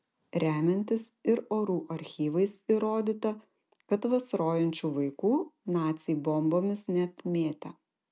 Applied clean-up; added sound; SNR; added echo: none; none; none; none.